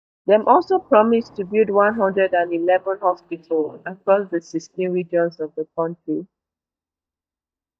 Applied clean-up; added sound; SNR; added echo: neural mask model DeepFilterNet 3.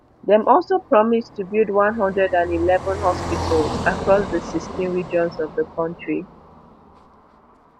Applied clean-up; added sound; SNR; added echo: none; Car passing by; 11 dB; none.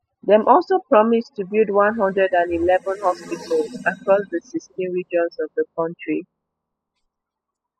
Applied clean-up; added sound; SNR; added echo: classical method spectral subtraction.